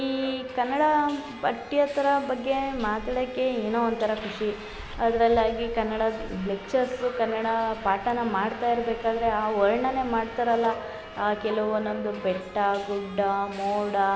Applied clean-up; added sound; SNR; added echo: none; Subway, metro, underground; 15 dB; none.